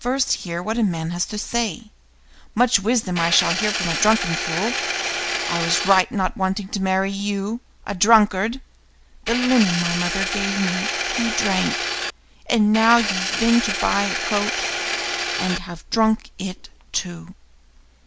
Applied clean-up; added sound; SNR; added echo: none; Engine; 2 dB; none.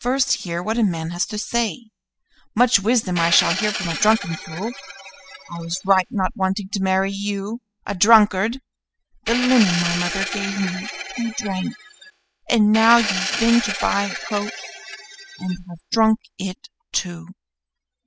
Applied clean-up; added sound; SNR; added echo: classical method spectral subtraction.